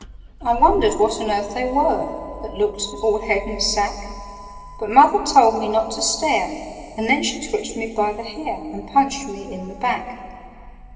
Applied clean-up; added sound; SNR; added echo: none; Motor vehicle (road); 15 dB; reverberation time 2.6 s.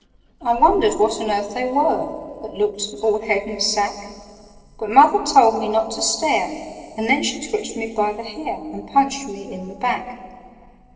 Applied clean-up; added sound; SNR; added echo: neural separator model SepFormer DNS4.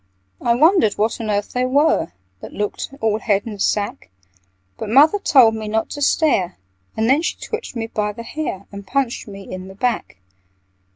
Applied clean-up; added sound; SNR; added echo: none; none; none; none.